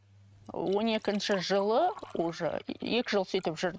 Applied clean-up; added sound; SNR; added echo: neural mask model RNNoise.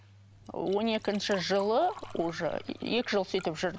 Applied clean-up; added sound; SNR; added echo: none; Liquid; 18 dB; none.